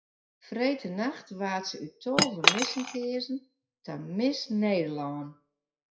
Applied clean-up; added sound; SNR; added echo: classical method WPE with log-MMSE.